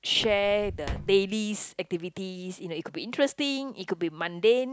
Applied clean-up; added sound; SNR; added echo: none; Walk, footsteps; 11 dB; none.